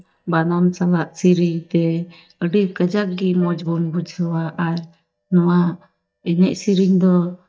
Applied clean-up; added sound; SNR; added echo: neural mask model DeepFilterNet 3.